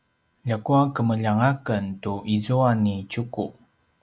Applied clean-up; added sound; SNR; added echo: none; none; none; none.